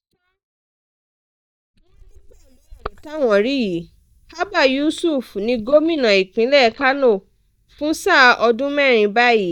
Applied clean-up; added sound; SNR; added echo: neural mask model DeepFilterNet 3.